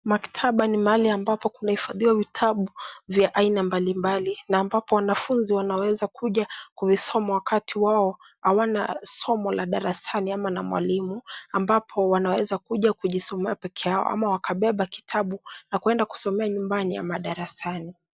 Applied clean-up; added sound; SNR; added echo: none; none; none; none.